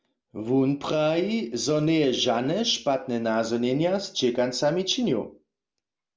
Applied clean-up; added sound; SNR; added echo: none; none; none; none.